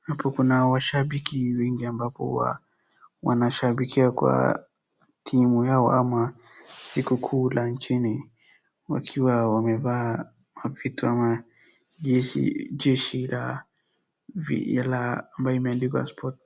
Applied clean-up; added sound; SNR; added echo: none; none; none; none.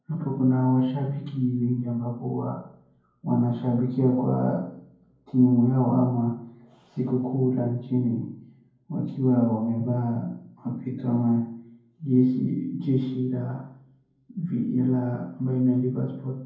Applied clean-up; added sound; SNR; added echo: none; none; none; reverberation time 0.9 s.